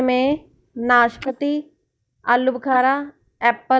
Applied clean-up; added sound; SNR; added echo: neural mask model DeepFilterNet 3.